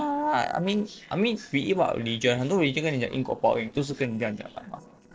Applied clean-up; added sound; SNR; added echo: neural separator model SepFormer DNS4.